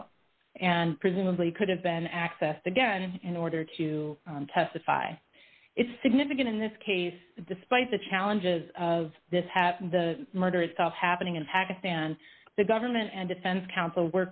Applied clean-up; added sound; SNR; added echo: none; none; none; none.